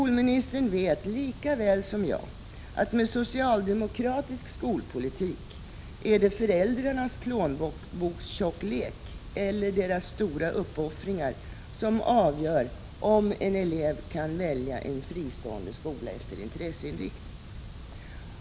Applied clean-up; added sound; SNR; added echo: none; none; none; none.